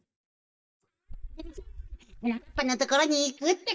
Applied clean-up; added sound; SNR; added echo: neural mask model DeepFilterNet 3.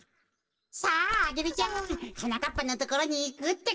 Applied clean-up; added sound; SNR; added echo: neural separator model SepFormer DNS4.